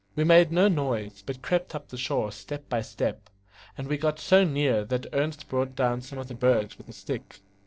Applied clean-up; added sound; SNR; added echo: neural separator model SepFormer DNS4.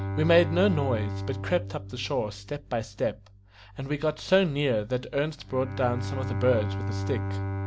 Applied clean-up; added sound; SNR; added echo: none; Bowed string instrument; 6 dB; none.